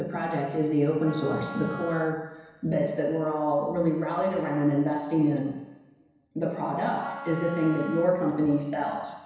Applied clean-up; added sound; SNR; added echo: none; Wind instrument, woodwind instrument; 14 dB; reverberation time 1.0 s.